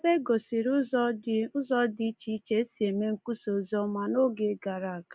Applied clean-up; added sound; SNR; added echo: none; none; none; none.